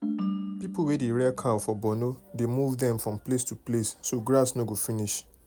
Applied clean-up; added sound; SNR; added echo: none; Ringtone; 8 dB; none.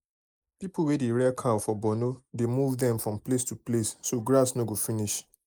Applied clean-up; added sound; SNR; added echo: neural mask model Resemble Enhance denoiser.